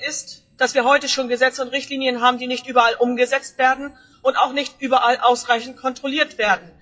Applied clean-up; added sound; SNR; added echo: classical method WPE with log-MMSE.